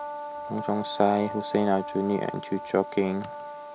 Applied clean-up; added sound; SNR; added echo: none; Brass instrument; 9 dB; none.